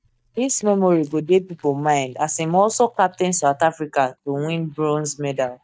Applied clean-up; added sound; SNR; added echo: neural mask model DeepFilterNet 3.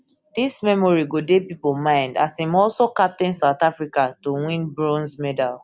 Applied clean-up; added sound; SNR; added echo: none; none; none; none.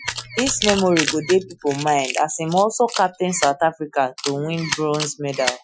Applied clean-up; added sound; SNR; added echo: classical method Wiener filter.